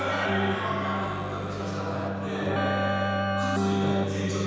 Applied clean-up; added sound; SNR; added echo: none; Keyboard (musical); -2 dB; reverberation time 2.1 s.